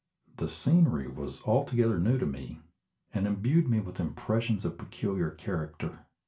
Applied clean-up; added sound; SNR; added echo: none; none; none; reverberation time 0.3 s.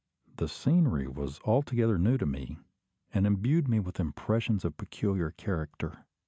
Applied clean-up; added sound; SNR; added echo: none; none; none; none.